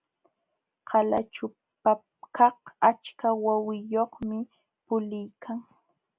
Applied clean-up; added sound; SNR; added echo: none; none; none; none.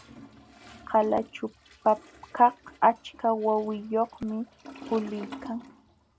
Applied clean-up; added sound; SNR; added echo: none; Toilet flush; 19 dB; none.